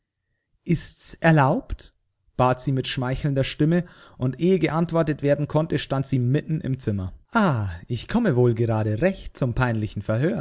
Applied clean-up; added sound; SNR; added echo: none; none; none; none.